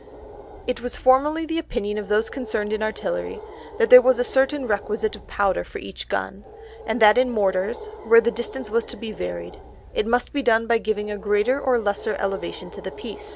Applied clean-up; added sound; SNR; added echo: none; Animal; 17 dB; none.